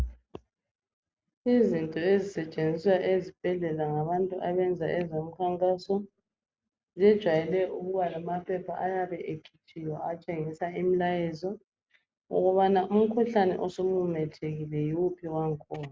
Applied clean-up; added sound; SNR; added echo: none; none; none; none.